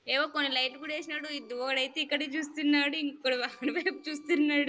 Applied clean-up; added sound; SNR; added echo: neural separator model SepFormer DNS4.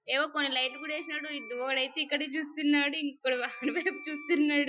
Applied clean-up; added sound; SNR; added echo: classical method Wiener filter.